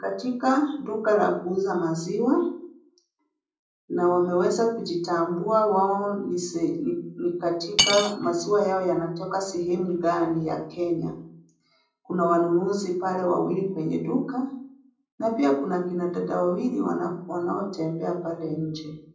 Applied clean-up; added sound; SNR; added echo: none; Cutlery, silverware / Dishes, pots, and pans; 1 dB; reverberation time 0.6 s.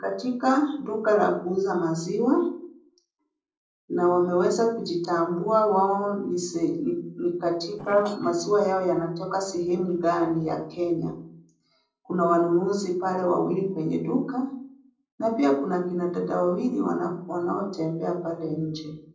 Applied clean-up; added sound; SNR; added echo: neural separator model SepFormer DNS4.